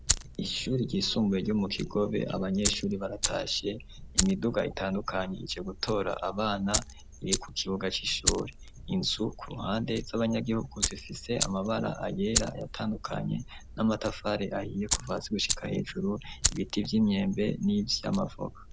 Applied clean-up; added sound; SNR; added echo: none; Fire; 5 dB; none.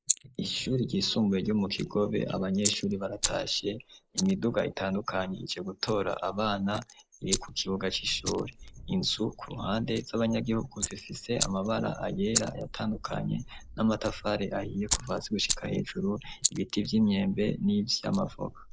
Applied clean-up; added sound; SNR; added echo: neural mask model Resemble Enhance denoiser.